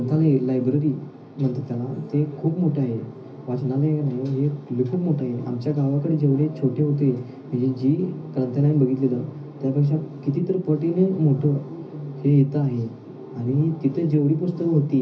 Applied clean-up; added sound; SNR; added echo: none; none; none; reverberation time 0.5 s.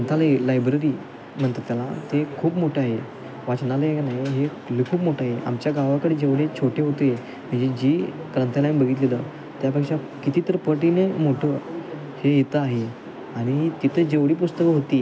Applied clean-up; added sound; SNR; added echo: none; none; none; none.